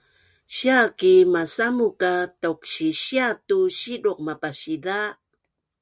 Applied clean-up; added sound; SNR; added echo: none; none; none; none.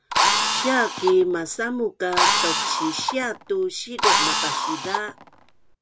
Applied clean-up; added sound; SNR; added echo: none; Drill; -2 dB; none.